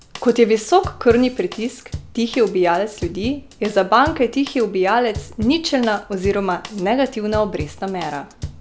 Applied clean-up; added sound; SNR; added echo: none; Drum kit; 15 dB; none.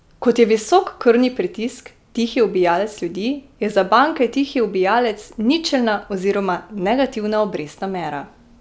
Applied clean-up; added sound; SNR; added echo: none; none; none; none.